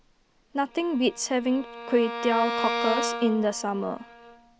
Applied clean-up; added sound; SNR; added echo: none; Bowed string instrument; 6 dB; none.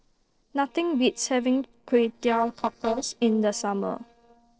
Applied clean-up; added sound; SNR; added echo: neural separator model SepFormer DNS4.